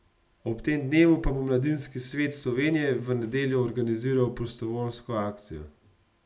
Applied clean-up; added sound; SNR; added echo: none; none; none; none.